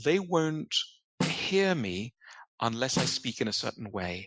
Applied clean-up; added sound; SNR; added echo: classical method Wiener filter.